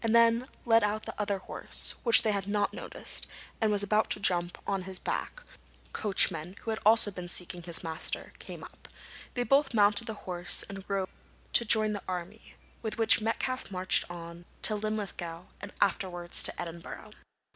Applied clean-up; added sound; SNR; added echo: none; none; none; none.